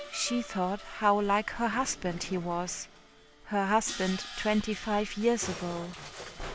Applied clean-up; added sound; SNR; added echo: none; Crash cymbal + Musical instrument; 13 dB; none.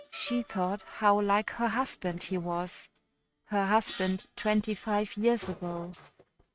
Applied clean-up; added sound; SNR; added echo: neural mask model RNNoise.